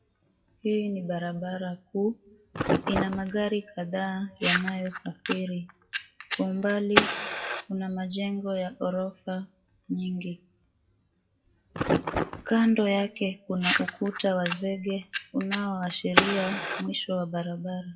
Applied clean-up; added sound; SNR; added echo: classical method WPE with log-MMSE.